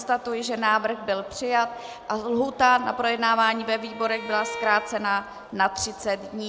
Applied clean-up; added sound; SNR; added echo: none; Bowed string instrument; 15 dB; none.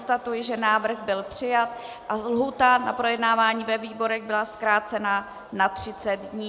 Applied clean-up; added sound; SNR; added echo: none; none; none; none.